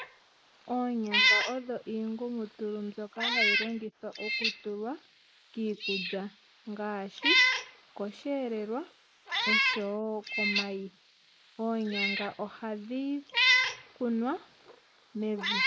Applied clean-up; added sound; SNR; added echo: neural mask model Resemble Enhance denoiser.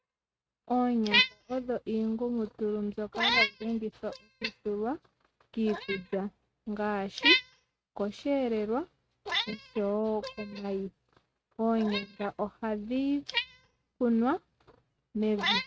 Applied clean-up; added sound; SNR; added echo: neural mask model RNNoise.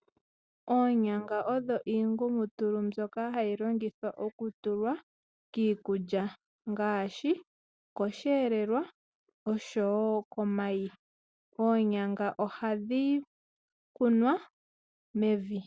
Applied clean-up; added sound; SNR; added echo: none; none; none; none.